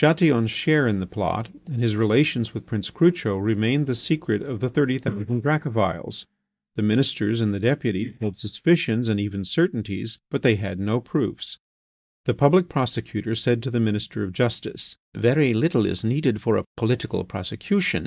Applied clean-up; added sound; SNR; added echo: neural mask model DeepFilterNet 3.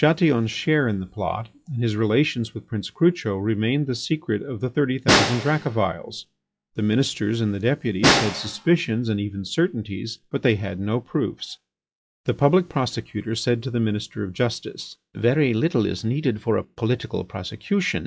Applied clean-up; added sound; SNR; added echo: classical method log-MMSE.